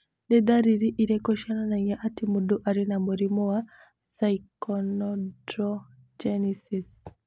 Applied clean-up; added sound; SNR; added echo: none; none; none; none.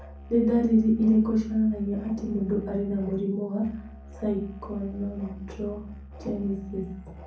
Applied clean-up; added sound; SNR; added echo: none; Musical instrument; 16 dB; reverberation time 0.6 s.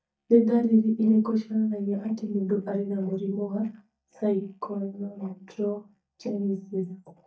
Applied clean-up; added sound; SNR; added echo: neural mask model DeepFilterNet 3.